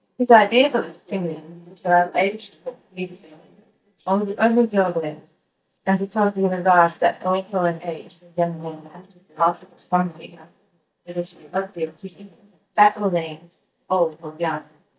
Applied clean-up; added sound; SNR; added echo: neural mask model DeepFilterNet 3.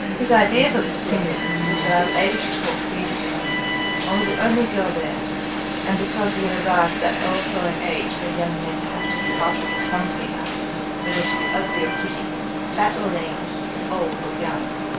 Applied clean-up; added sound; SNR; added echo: none; Alarm; 0 dB; reverberation time 0.3 s.